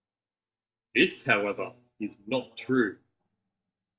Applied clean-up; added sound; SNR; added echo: neural mask model DeepFilterNet 3.